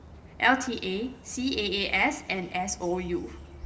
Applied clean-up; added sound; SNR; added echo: none; Bird; 16 dB; reverberation time 2.8 s.